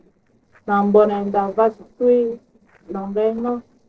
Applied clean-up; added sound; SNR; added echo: neural separator model SepFormer DNS4.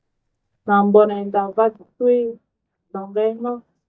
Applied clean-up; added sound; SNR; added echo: neural mask model DeepFilterNet 3.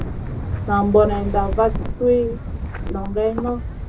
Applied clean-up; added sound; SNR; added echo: none; Wind; 5 dB; reverberation time 0.2 s.